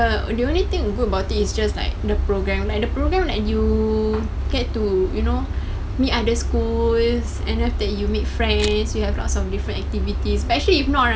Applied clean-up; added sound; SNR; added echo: none; Camera; 15 dB; none.